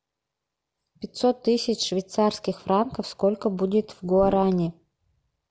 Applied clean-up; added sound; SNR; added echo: none; Whoosh, swoosh, swish; 10 dB; none.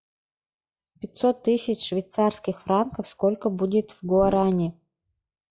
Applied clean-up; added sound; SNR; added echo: classical method log-MMSE.